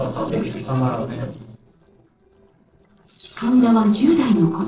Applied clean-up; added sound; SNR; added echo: neural separator model SepFormer DNS4.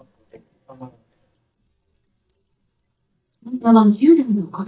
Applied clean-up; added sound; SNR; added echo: neural mask model DeepFilterNet 3.